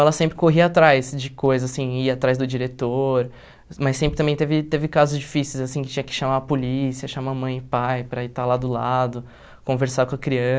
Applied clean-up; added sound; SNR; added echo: none; none; none; none.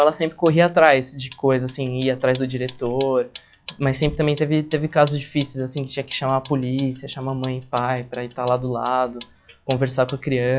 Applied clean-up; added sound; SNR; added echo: classical method log-MMSE.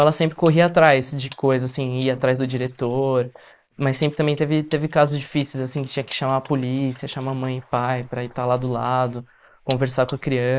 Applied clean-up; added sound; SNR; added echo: neural mask model Resemble Enhance denoiser.